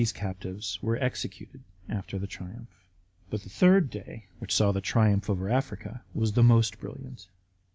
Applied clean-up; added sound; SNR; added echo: none; none; none; none.